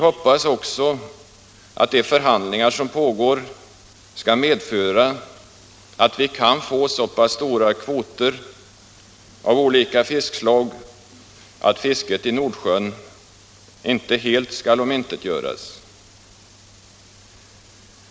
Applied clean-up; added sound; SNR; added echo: none; none; none; none.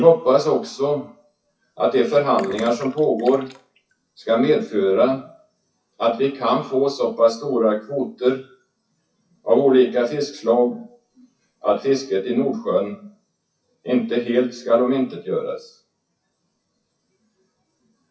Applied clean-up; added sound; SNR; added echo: classical method WPE with log-MMSE.